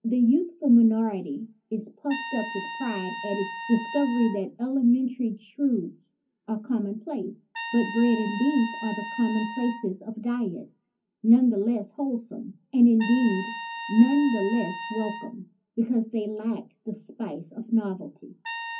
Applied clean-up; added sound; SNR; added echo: none; Trumpet; 14 dB; reverberation time 0.4 s.